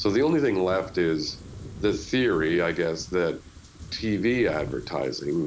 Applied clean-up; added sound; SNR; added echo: none; Thunder + Wind / Rain; 16 dB; none.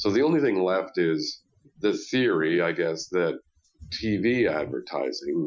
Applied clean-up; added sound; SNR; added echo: classical method Wiener filter.